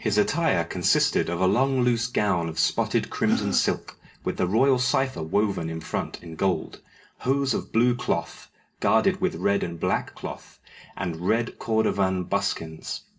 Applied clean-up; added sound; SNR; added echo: none; Gasp; 13 dB; reverberation time 0.2 s.